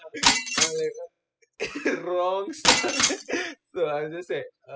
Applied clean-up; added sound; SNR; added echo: classical method spectral subtraction.